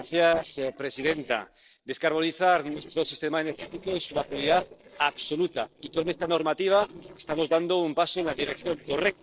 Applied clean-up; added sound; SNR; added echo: neural separator model SepFormer DNS4.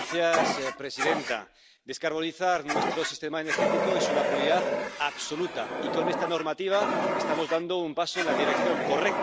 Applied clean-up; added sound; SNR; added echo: none; Fire; 0 dB; none.